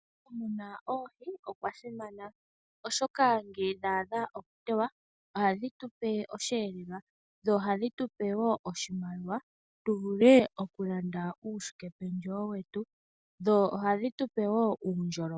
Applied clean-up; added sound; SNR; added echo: none; none; none; none.